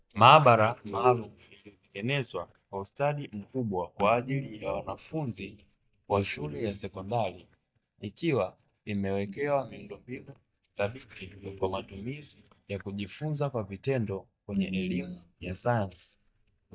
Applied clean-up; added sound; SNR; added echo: neural mask model DeepFilterNet 3.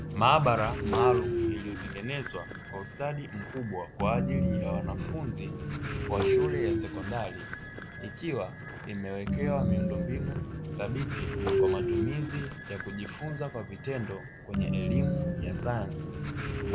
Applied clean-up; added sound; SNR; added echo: none; Train; -2 dB; none.